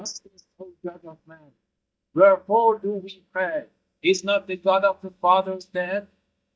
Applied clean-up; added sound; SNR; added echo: neural mask model DeepFilterNet 3.